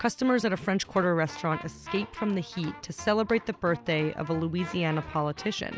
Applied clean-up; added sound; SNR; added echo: none; none; none; none.